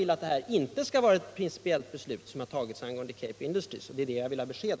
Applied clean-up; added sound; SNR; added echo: none; none; none; none.